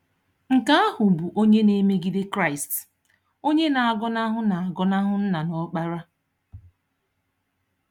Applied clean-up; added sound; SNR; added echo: none; none; none; none.